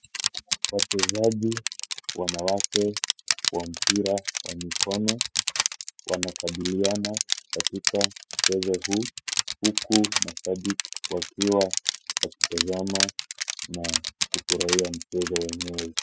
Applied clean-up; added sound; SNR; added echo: classical method spectral subtraction.